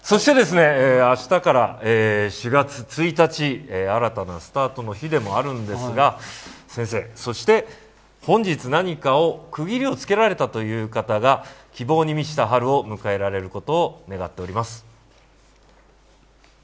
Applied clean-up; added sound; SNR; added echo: none; none; none; none.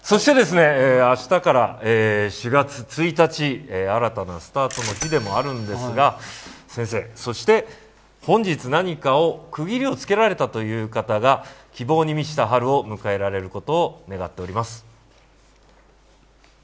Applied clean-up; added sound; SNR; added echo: none; Bell / Mechanisms; 15 dB; none.